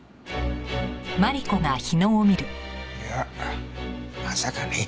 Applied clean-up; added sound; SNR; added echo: none; none; none; none.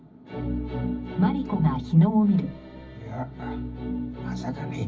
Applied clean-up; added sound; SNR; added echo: none; none; none; reverberation time 0.4 s.